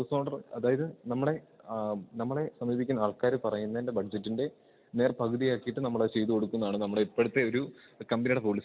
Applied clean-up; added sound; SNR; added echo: none; none; none; none.